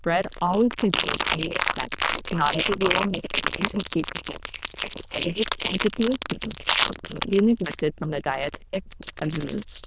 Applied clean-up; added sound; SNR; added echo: neural diffusion model UNIVERSE++.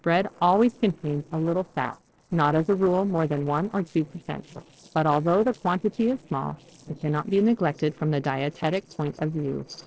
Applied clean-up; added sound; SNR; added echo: neural separator model SepFormer DNS4.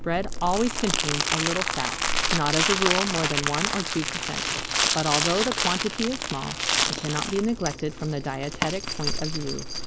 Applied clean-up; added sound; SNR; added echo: none; Crumpling, crinkling; -1 dB; none.